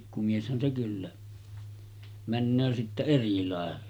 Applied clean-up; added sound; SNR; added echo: none; none; none; none.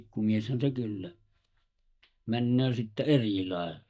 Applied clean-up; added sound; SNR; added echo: neural mask model DeepFilterNet 3.